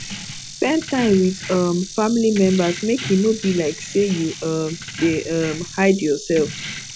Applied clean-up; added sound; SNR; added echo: none; Keys jangling + Insect; 12 dB; none.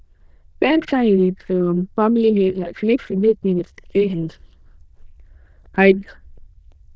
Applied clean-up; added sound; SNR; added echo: neural diffusion model UNIVERSE++.